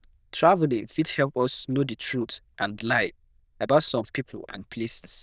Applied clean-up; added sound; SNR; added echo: neural diffusion model UNIVERSE++.